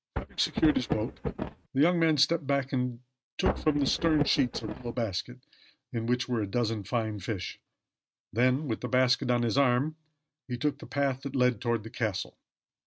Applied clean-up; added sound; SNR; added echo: neural mask model RNNoise.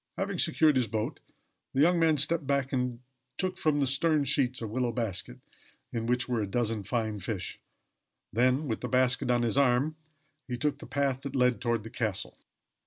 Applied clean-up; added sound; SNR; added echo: none; none; none; none.